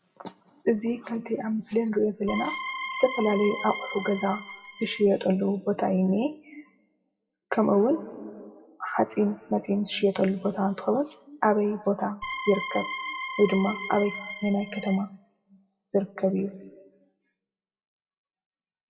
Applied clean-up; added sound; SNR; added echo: classical method WPE with log-MMSE.